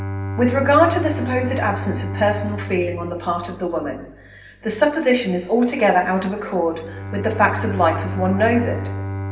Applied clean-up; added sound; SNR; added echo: none; Bowed string instrument; 8 dB; reverberation time 0.9 s.